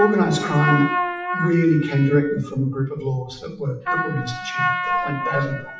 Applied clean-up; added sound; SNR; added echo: classical method WPE with log-MMSE.